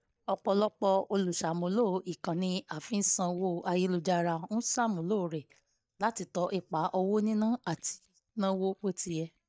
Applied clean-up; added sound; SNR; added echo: neural mask model DeepFilterNet 3.